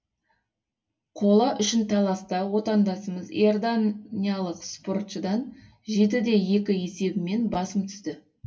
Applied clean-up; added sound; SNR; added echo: none; none; none; reverberation time 0.2 s.